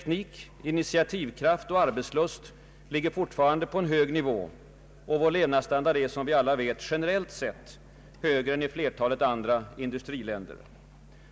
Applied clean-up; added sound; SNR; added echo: none; none; none; none.